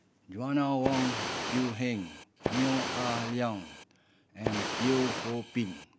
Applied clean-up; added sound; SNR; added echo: none; Fire; 3 dB; none.